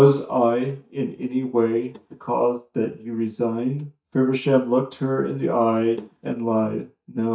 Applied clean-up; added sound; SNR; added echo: neural mask model DeepFilterNet 3.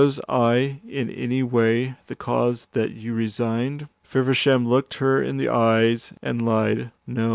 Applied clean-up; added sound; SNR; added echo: none; none; none; none.